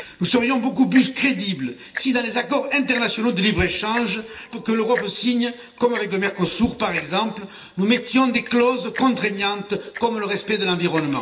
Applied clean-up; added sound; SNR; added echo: none; Tick-tock; 17 dB; reverberation time 0.8 s.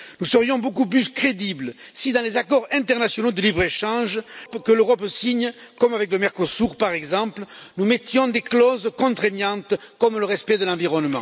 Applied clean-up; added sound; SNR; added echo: none; none; none; none.